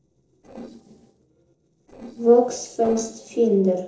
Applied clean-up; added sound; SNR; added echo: neural separator model SepFormer DNS4.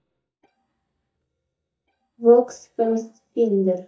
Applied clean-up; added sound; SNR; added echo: neural mask model DeepFilterNet 3.